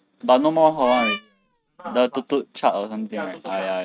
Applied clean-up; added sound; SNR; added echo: neural mask model RNNoise.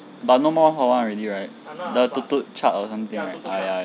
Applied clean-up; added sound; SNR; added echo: none; none; none; none.